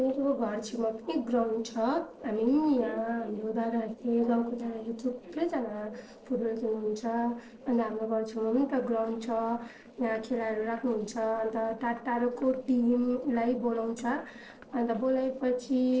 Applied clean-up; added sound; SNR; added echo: neural separator model SepFormer DNS4.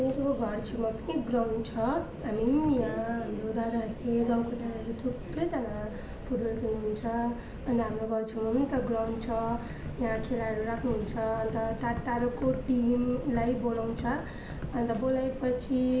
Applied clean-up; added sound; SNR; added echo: none; Subway, metro, underground; 8 dB; reverberation time 1.0 s.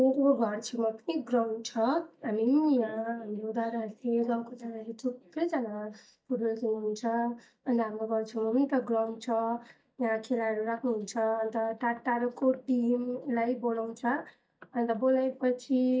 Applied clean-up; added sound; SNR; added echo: neural mask model DeepFilterNet 3.